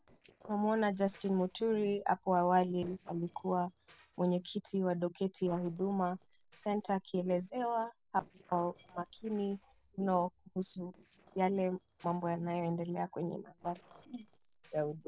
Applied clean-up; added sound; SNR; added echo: neural separator model SepFormer DNS4.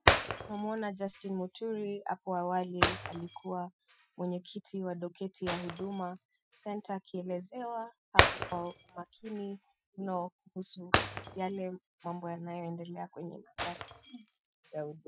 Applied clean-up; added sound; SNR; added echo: classical method Wiener filter.